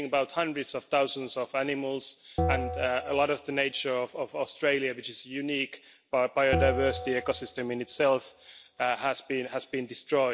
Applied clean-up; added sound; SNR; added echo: none; Bell; 6 dB; none.